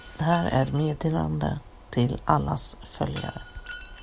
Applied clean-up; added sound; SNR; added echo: none; Shatter; 19 dB; none.